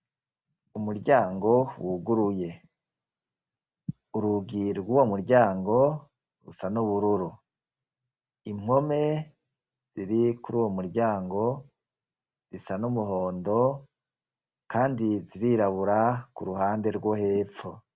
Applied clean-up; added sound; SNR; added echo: none; none; none; none.